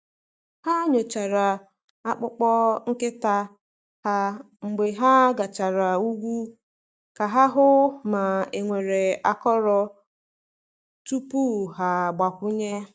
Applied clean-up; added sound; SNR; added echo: none; none; none; none.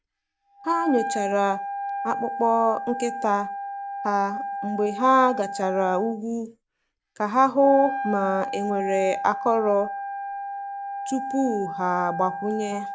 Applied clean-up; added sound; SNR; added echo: none; Wind instrument, woodwind instrument; 7 dB; none.